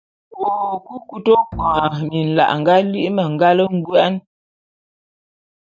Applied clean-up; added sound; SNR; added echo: none; Bowed string instrument; 17 dB; none.